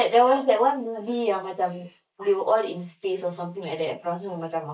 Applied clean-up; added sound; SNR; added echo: neural mask model Resemble Enhance denoiser.